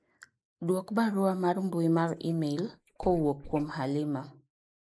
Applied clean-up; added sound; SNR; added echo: neural mask model Resemble Enhance denoiser.